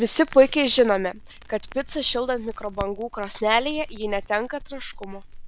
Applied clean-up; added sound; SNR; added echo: none; Crackle; 14 dB; none.